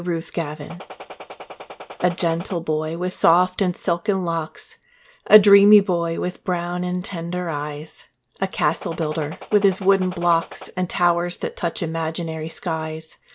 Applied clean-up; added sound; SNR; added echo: none; Gunshot, gunfire; 16 dB; none.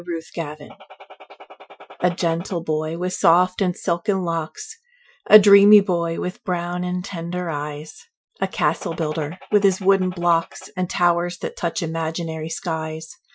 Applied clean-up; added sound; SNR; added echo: classical method Wiener filter.